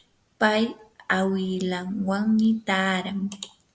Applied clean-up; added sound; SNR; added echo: none; none; none; none.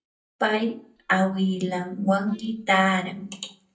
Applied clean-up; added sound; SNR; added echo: neural mask model DeepFilterNet 3.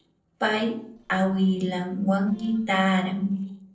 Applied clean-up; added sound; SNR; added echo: neural separator model SepFormer DNS4.